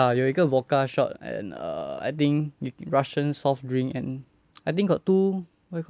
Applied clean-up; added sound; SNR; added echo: none; none; none; none.